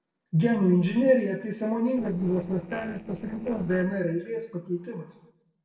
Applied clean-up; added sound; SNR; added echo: neural separator model SepFormer DNS4.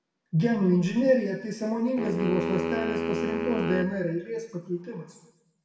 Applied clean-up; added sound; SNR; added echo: none; Wind instrument, woodwind instrument; 5 dB; reverberation time 0.8 s.